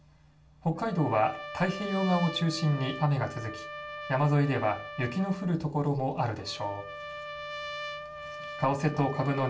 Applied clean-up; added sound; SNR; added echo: none; Trumpet; 11 dB; reverberation time 0.3 s.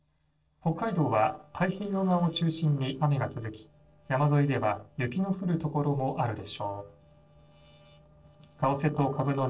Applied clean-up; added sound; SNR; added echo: neural separator model SepFormer DNS4.